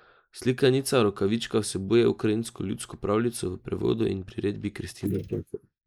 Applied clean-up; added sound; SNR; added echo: neural mask model Resemble Enhance denoiser.